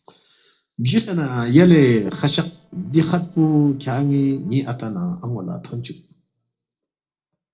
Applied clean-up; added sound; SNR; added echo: neural separator model SepFormer DNS4.